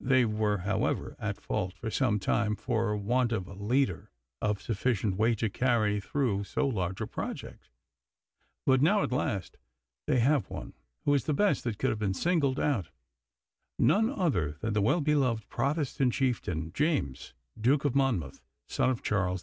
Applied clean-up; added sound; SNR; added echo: none; none; none; none.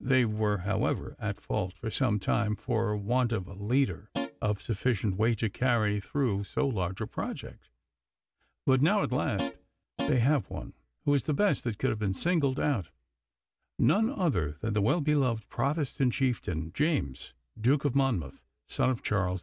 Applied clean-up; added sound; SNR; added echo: none; Guitar; 7 dB; none.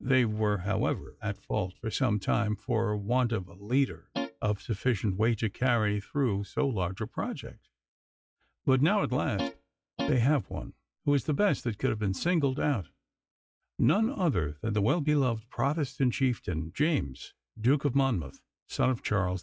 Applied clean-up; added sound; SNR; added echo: classical method log-MMSE.